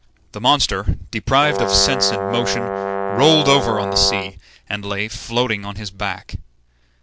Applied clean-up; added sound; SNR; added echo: none; Brass instrument; 3 dB; none.